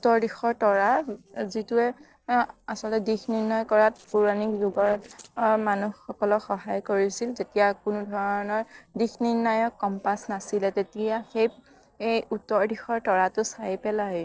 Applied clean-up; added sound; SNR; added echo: neural separator model SepFormer DNS4.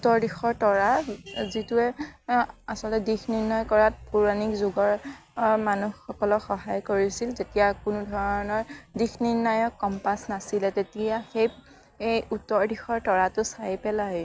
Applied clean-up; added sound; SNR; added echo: none; none; none; none.